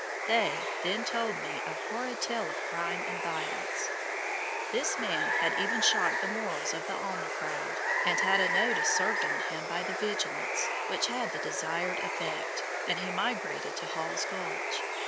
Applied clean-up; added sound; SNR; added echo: none; Water; -2 dB; none.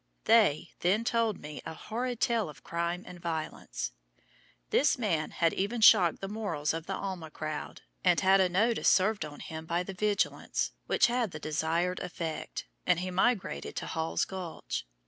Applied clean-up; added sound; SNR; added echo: none; none; none; none.